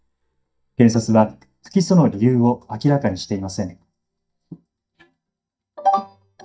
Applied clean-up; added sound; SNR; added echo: neural mask model DeepFilterNet 3.